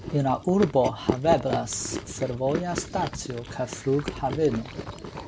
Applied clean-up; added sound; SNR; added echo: none; Chewing, mastication; 7 dB; none.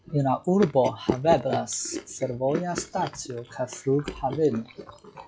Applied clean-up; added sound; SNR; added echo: classical method log-MMSE.